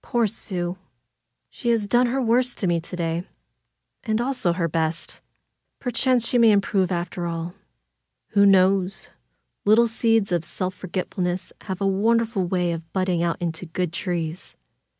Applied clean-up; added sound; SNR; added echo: none; none; none; none.